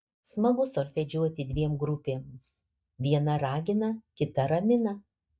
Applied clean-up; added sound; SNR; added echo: neural mask model DeepFilterNet 3.